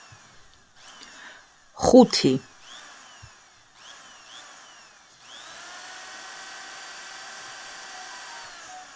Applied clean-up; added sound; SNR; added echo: none; Drill; 16 dB; none.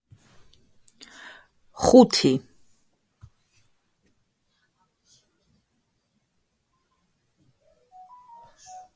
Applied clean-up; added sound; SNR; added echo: none; none; none; none.